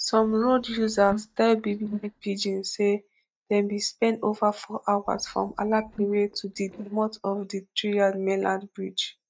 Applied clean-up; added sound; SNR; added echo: neural mask model DeepFilterNet 3.